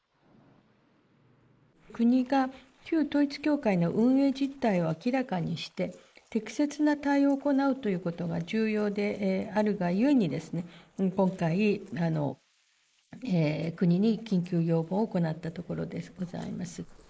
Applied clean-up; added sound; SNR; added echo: neural mask model Resemble Enhance denoiser.